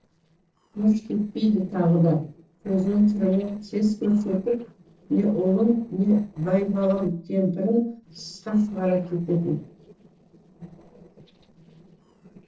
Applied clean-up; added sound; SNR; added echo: neural separator model SepFormer DNS4.